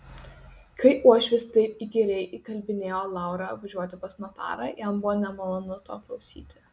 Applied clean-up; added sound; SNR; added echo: none; none; none; none.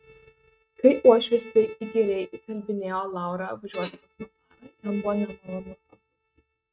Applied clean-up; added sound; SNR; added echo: neural mask model RNNoise.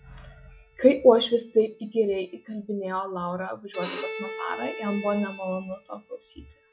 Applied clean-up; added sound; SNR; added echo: classical method log-MMSE.